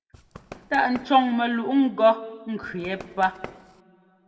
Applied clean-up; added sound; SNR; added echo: none; Run; 18 dB; reverberation time 1.5 s.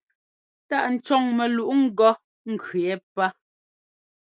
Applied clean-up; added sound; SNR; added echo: none; none; none; none.